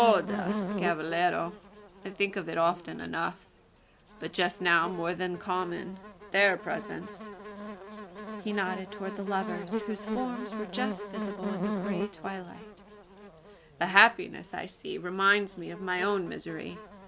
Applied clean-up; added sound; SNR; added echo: none; Buzz; 8 dB; none.